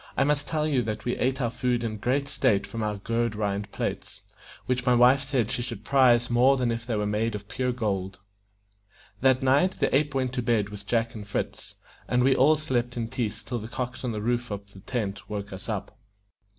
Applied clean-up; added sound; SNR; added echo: none; none; none; none.